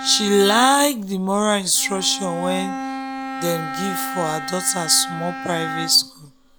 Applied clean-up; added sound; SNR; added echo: none; Bowed string instrument; 8 dB; none.